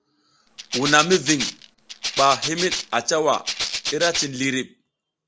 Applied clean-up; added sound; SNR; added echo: none; Rattle (instrument); 5 dB; none.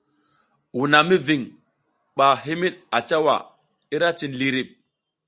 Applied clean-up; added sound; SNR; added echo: none; none; none; none.